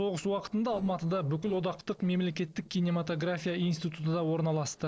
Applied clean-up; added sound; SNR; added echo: neural separator model SepFormer DNS4.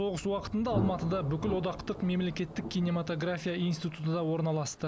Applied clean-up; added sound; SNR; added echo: none; Thunder; 9 dB; none.